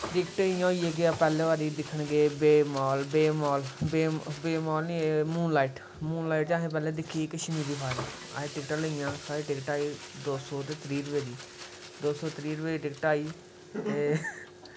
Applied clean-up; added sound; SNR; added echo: none; Frying (food); 16 dB; none.